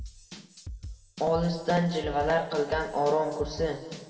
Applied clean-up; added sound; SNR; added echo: none; Drum / Drum kit; 13 dB; reverberation time 1.7 s.